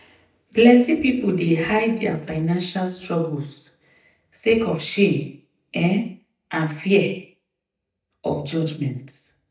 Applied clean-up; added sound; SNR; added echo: neural mask model DeepFilterNet 3.